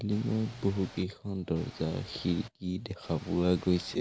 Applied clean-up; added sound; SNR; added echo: none; Ocean / Boat, Water vehicle; 18 dB; none.